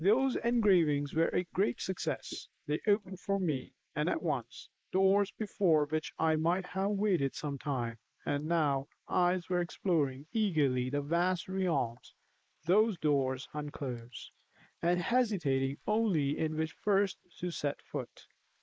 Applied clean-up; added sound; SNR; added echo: neural mask model Resemble Enhance denoiser.